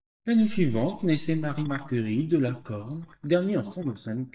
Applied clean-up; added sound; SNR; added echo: neural mask model DeepFilterNet 3.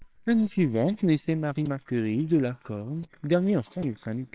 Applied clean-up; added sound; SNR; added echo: neural separator model SepFormer WHAMR!.